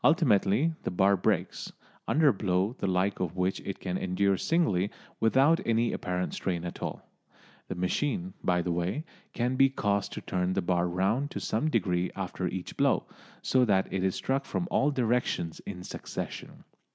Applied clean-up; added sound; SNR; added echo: none; none; none; none.